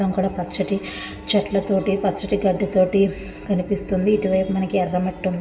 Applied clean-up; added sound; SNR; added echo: none; none; none; reverberation time 2.9 s.